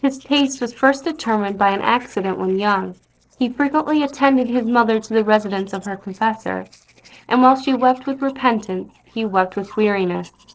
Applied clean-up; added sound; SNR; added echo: neural separator model SepFormer DNS4.